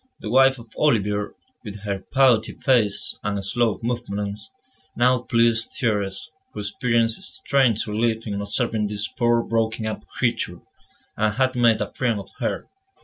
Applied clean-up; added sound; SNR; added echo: none; none; none; none.